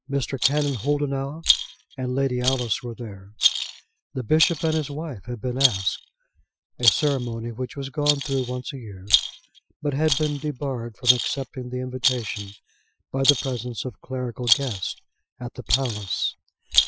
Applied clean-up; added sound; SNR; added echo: classical method Wiener filter.